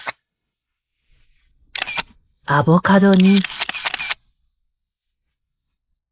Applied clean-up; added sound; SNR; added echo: neural mask model Resemble Enhance denoiser.